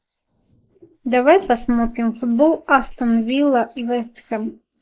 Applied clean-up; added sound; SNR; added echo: neural mask model Resemble Enhance denoiser.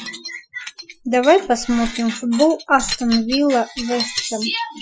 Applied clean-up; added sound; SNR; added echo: classical method Wiener filter.